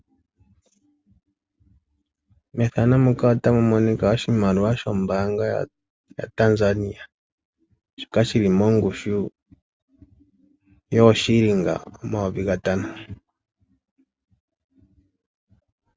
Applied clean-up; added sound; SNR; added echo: none; none; none; none.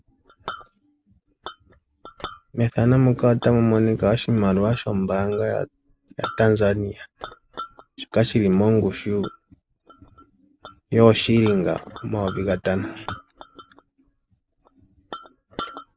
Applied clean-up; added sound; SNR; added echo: none; Chink, clink; 18 dB; none.